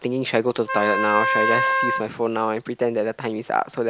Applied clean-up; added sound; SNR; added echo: none; Wind instrument, woodwind instrument; -1 dB; none.